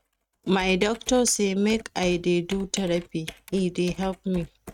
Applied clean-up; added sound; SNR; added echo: neural mask model RNNoise.